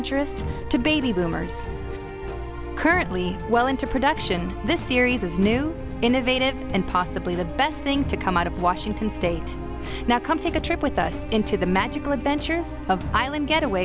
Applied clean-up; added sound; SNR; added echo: none; none; none; none.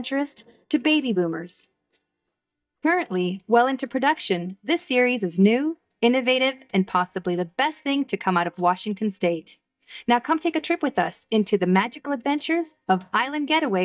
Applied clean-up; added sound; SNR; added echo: neural mask model DeepFilterNet 3.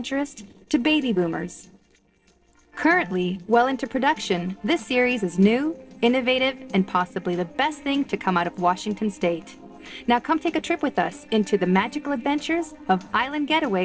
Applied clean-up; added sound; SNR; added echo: neural separator model SepFormer DNS4.